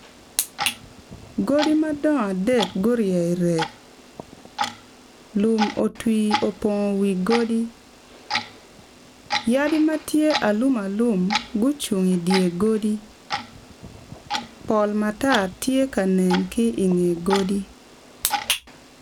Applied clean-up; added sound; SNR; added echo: none; Clock; 10 dB; none.